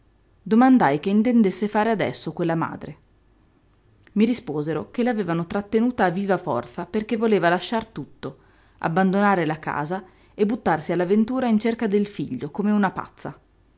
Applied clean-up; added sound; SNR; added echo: none; none; none; none.